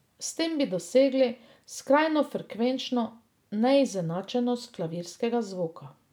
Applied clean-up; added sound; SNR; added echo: none; none; none; none.